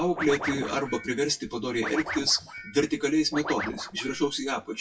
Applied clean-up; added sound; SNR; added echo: classical method WPE with log-MMSE.